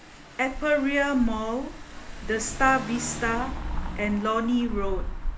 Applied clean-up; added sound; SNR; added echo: none; Engine / Car; 6 dB; none.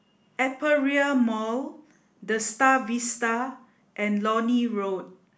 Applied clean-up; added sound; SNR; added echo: none; none; none; none.